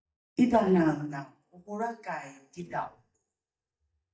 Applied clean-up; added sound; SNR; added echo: neural mask model DeepFilterNet 3.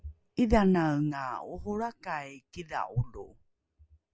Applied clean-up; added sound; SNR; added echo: none; none; none; none.